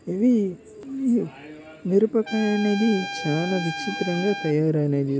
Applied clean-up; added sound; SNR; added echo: none; Trumpet; 10 dB; none.